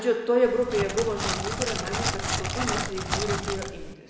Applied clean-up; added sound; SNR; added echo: none; Crackle; 2 dB; none.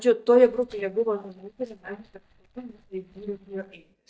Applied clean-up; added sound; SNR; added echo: neural mask model DeepFilterNet 3.